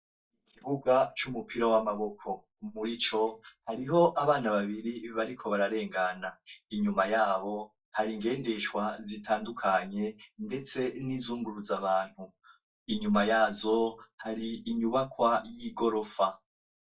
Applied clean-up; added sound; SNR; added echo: neural mask model DeepFilterNet 3.